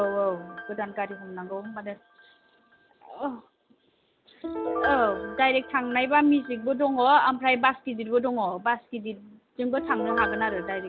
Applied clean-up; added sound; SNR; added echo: none; Piano; 10 dB; none.